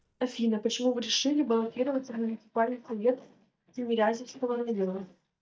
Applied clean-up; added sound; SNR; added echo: neural mask model DeepFilterNet 3.